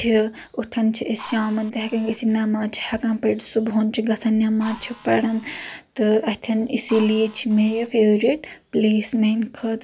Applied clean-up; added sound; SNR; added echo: none; Drill; 20 dB; none.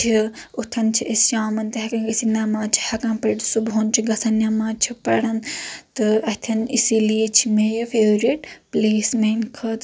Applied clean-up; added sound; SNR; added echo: none; none; none; none.